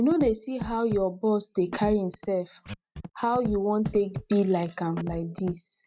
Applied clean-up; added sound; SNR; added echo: neural mask model RNNoise.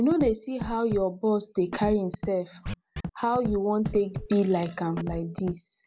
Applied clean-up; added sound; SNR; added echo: none; Fart + Scratching (performance technique); 11 dB; none.